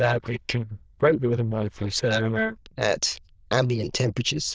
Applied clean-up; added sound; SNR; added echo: neural diffusion model UNIVERSE++.